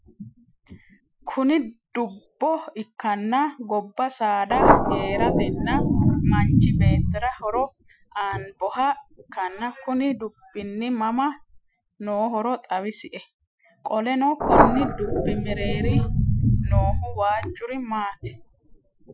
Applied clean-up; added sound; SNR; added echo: classical method Wiener filter.